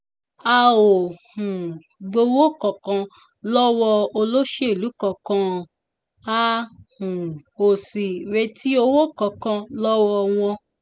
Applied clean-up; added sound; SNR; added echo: none; none; none; none.